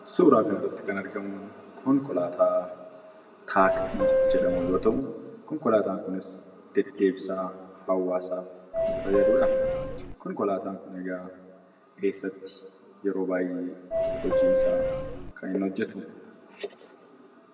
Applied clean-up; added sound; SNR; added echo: none; Subway, metro, underground / Doorbell; -4 dB; reverberation time 1.2 s.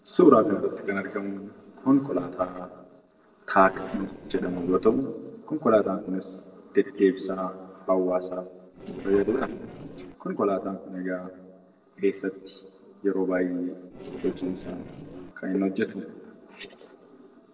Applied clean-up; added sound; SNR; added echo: neural separator model SepFormer DNS4.